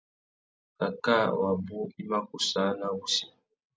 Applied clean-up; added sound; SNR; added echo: none; none; none; none.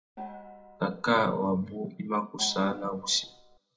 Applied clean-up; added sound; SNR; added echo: none; Gong; 16 dB; reverberation time 0.2 s.